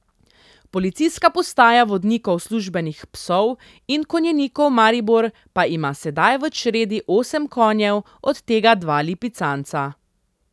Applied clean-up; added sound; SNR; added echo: none; none; none; none.